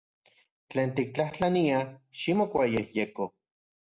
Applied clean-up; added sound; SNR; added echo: none; none; none; none.